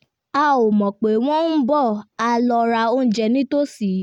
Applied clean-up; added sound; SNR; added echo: none; none; none; none.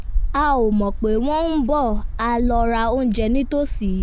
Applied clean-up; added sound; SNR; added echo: none; Wind; 3 dB; none.